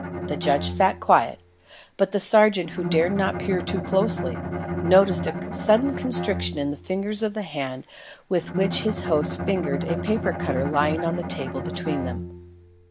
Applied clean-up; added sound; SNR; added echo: none; Bowed string instrument; 7 dB; none.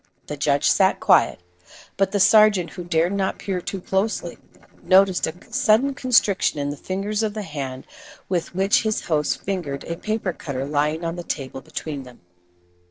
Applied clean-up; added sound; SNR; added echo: neural separator model SepFormer DNS4.